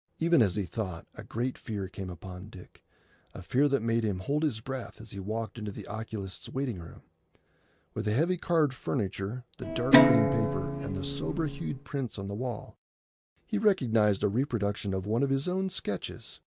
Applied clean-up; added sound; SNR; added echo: none; Guitar; -4 dB; none.